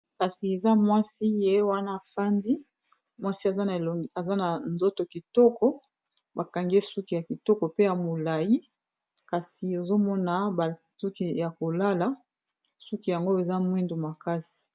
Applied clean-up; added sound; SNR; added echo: none; none; none; none.